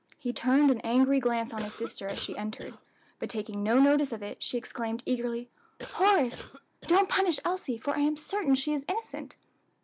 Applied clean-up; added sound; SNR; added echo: none; Cough; 16 dB; none.